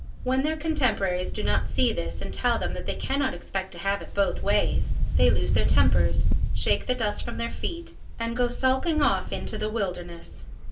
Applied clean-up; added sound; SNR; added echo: none; Wind; -3 dB; reverberation time 0.2 s.